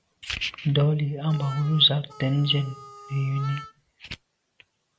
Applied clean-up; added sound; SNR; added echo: none; Harmonica; 16 dB; none.